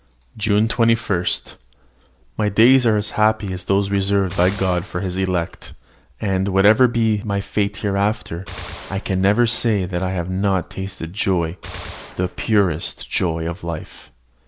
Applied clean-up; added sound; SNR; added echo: none; Gunshot, gunfire; 17 dB; none.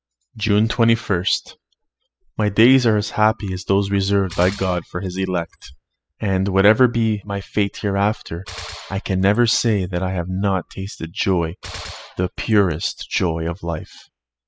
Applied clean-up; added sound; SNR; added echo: classical method spectral subtraction.